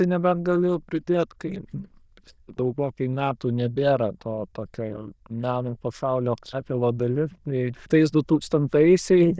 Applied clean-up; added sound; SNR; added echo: neural diffusion model UNIVERSE++.